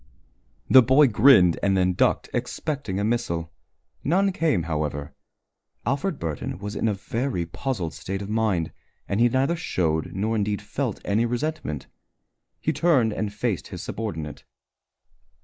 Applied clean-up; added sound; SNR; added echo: neural mask model Resemble Enhance denoiser.